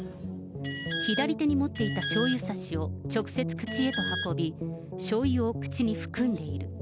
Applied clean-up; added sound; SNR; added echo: none; Alarm; 6 dB; none.